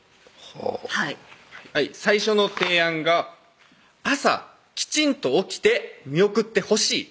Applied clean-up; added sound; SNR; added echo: none; none; none; none.